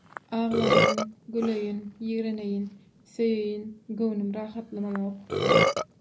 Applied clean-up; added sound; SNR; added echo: none; Burping, eructation; -1 dB; reverberation time 0.5 s.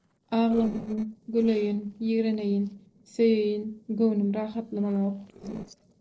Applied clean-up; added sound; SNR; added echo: neural separator model SepFormer DNS4.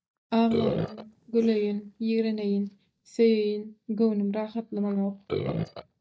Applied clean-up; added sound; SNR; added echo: neural mask model DeepFilterNet 3.